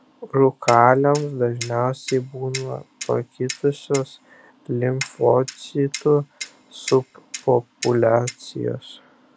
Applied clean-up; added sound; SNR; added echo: none; Clock; 15 dB; none.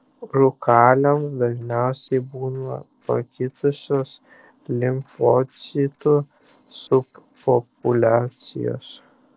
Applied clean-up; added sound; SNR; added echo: neural separator model SepFormer DNS4.